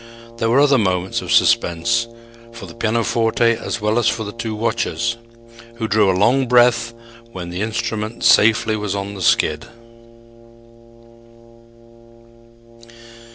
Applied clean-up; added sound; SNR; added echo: none; Brass instrument; 20 dB; none.